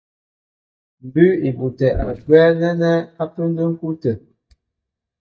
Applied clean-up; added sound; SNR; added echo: neural mask model DeepFilterNet 3.